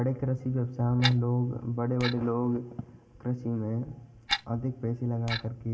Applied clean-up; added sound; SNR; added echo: none; Clock; 7 dB; reverberation time 1.0 s.